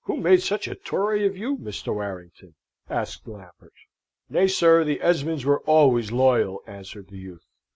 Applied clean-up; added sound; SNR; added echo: none; none; none; none.